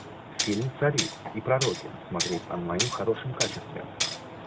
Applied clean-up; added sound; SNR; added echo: none; Tools; 4 dB; none.